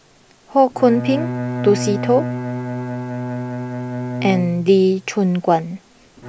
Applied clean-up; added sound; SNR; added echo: none; Bowed string instrument; 7 dB; none.